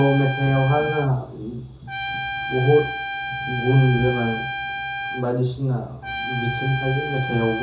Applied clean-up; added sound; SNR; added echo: none; Trumpet; 7 dB; reverberation time 0.7 s.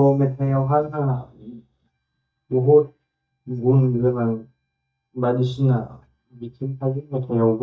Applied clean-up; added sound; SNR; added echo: neural mask model DeepFilterNet 3.